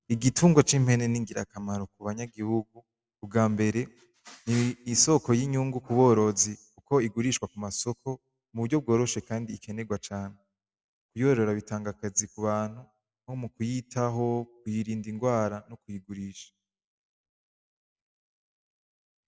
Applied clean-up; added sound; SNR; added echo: none; none; none; none.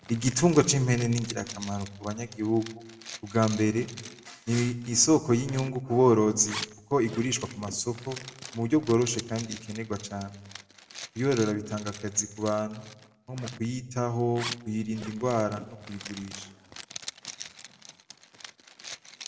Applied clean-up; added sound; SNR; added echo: none; Zipper (clothing); 15 dB; reverberation time 0.7 s.